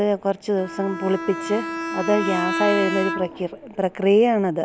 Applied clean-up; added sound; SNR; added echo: none; Bowed string instrument; 7 dB; none.